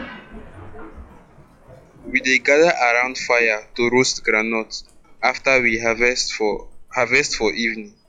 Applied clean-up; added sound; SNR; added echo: classical method log-MMSE.